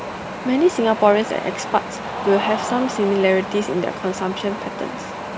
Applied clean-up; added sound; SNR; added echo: none; Cheering + Wind; 8 dB; none.